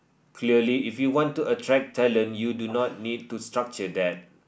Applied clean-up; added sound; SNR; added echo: none; none; none; none.